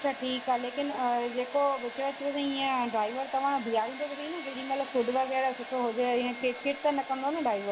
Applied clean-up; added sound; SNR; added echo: none; Domestic sounds, home sounds; 12 dB; none.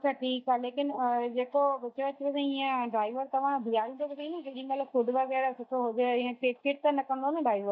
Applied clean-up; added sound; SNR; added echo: neural mask model DeepFilterNet 3.